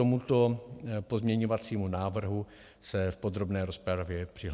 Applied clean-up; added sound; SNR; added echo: none; none; none; none.